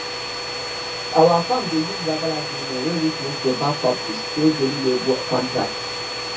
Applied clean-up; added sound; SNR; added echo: none; Domestic sounds, home sounds; 5 dB; reverberation time 0.3 s.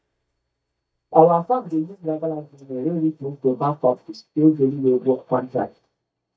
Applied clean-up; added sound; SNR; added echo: neural mask model DeepFilterNet 3.